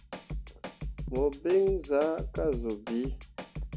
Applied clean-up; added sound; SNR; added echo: none; Drum kit; 7 dB; none.